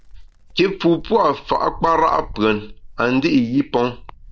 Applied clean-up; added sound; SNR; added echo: none; Wind; 18 dB; none.